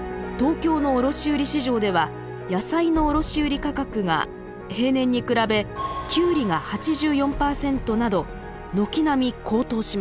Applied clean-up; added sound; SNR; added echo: none; none; none; none.